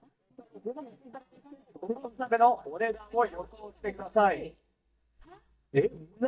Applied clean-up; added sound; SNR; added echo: neural mask model DeepFilterNet 3.